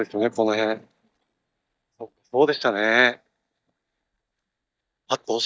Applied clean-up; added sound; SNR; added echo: neural mask model DeepFilterNet 3.